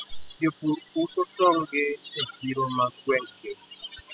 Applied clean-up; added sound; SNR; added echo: classical method spectral subtraction.